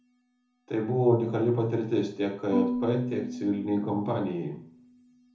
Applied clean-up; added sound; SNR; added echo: none; Marimba, xylophone / Wood; 9 dB; reverberation time 1.0 s.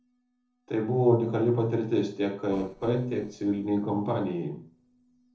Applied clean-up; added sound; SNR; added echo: neural separator model SepFormer DNS4.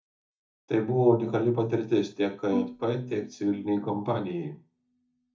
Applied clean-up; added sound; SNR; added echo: neural mask model DeepFilterNet 3.